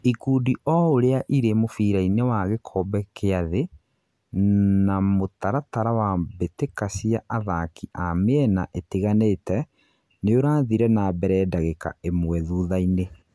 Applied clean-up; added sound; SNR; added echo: none; none; none; none.